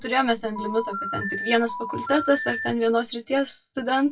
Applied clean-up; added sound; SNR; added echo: classical method WPE with log-MMSE.